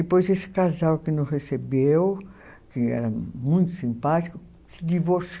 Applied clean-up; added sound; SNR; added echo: none; none; none; none.